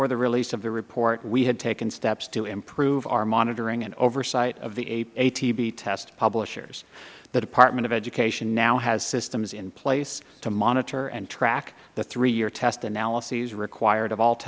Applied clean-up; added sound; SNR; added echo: none; none; none; none.